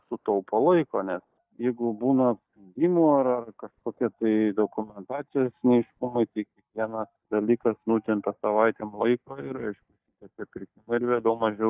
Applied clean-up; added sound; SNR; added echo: neural mask model DeepFilterNet 3.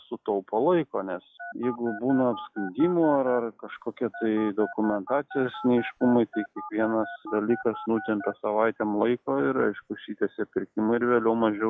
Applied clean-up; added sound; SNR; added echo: classical method log-MMSE.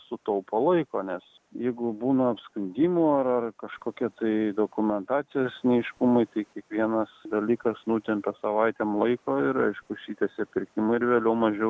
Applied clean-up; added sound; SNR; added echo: none; none; none; none.